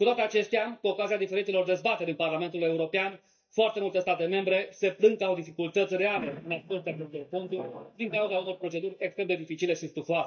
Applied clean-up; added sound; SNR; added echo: neural mask model DeepFilterNet 3.